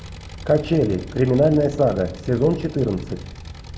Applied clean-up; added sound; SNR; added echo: none; Engine; 19 dB; none.